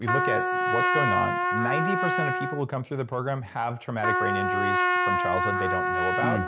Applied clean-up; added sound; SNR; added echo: none; Trumpet; -4 dB; none.